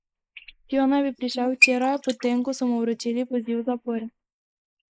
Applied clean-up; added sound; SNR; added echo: neural mask model Resemble Enhance denoiser.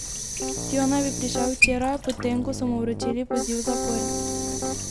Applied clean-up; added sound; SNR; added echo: none; Piano + Sink (filling or washing) / Water tap, faucet; 0 dB; none.